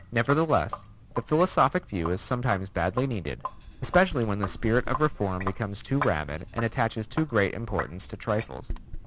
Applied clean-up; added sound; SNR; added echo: none; Sink (filling or washing); 10 dB; none.